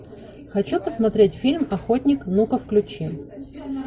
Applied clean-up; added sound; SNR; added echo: none; none; none; none.